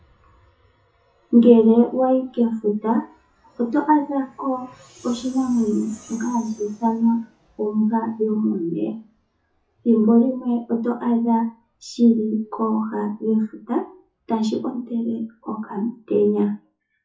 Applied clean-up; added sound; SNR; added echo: classical method WPE with log-MMSE.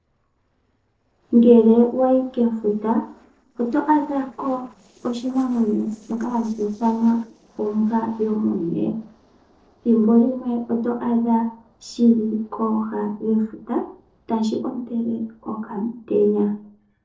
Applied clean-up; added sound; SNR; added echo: neural separator model SepFormer DNS4.